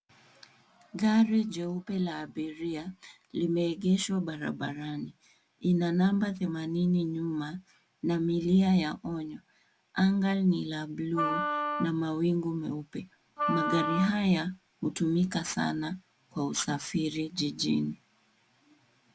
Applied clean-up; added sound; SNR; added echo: none; Wind instrument, woodwind instrument; 4 dB; none.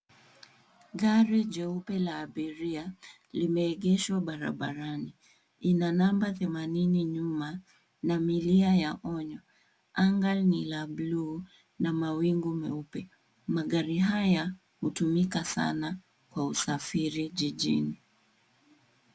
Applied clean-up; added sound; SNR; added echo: none; none; none; none.